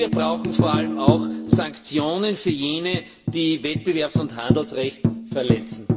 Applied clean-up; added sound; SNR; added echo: none; Tambourine; -1 dB; reverberation time 0.9 s.